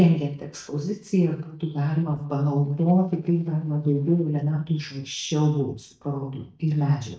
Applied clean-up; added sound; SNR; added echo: neural mask model DeepFilterNet 3.